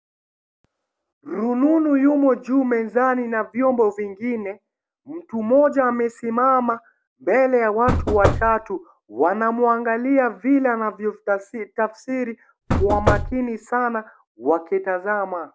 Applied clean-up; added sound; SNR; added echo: none; Knock / Wood; 1 dB; none.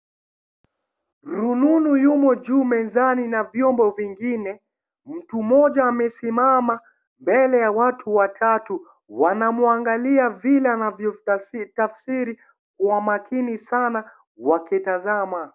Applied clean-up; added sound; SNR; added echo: none; none; none; none.